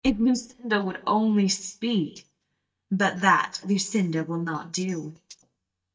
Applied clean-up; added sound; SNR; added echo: neural mask model DeepFilterNet 3.